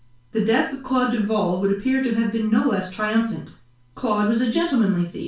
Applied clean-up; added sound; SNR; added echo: none; none; none; reverberation time 0.3 s.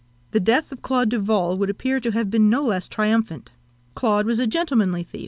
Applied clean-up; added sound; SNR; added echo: none; none; none; none.